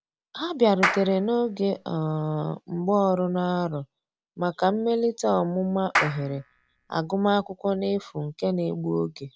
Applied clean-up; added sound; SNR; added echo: none; Clapping; 6 dB; none.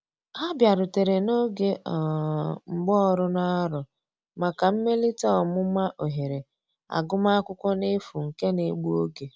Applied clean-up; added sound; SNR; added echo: none; none; none; none.